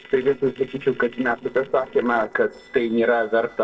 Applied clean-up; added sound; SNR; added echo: neural separator model SepFormer DNS4.